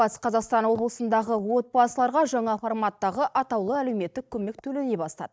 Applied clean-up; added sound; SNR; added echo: neural mask model DeepFilterNet 3.